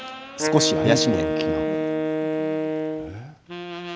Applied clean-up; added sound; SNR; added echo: none; Wind instrument, woodwind instrument; -2 dB; none.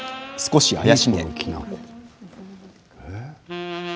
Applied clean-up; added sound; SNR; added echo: none; none; none; none.